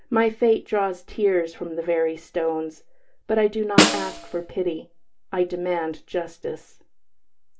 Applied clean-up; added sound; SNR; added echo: none; Snare drum; -1 dB; reverberation time 0.2 s.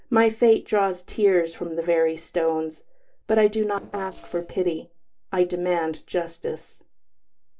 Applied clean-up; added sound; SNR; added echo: neural separator model SepFormer DNS4.